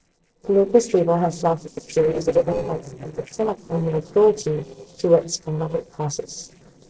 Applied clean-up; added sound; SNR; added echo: neural separator model SepFormer DNS4.